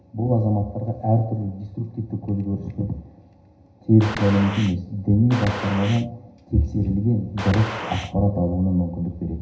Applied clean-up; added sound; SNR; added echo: none; Gunshot, gunfire; 10 dB; reverberation time 0.9 s.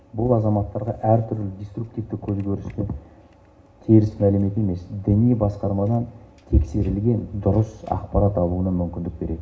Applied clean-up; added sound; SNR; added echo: none; none; none; none.